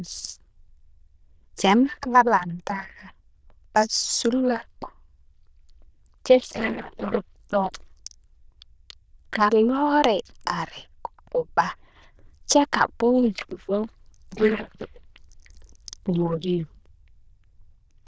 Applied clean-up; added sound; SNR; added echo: neural diffusion model UNIVERSE++.